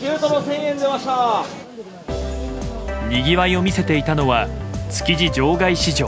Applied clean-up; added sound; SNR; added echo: none; none; none; none.